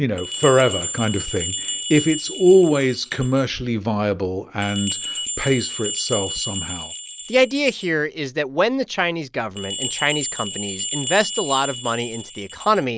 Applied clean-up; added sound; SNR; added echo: none; Bell; 7 dB; none.